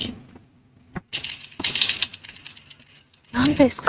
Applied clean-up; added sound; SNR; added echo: neural mask model RNNoise.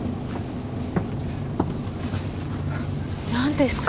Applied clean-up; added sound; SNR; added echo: none; none; none; none.